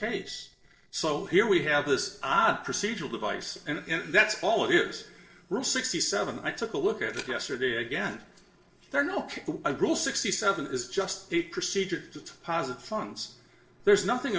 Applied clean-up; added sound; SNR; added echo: neural separator model SepFormer DNS4.